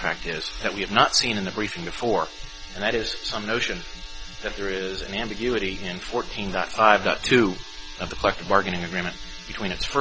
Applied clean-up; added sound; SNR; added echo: none; none; none; none.